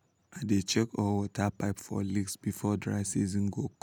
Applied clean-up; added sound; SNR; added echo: none; none; none; none.